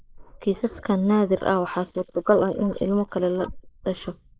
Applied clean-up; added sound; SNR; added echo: neural mask model Resemble Enhance denoiser.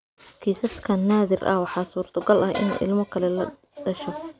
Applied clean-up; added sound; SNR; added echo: none; none; none; none.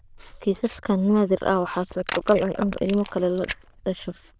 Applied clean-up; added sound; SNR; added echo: neural diffusion model UNIVERSE++.